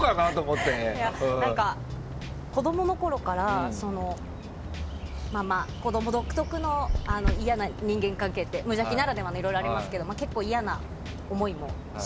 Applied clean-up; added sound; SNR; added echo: none; Bird; 6 dB; none.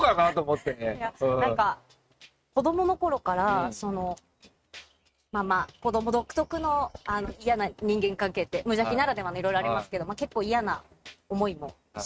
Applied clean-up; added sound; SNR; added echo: neural mask model RNNoise.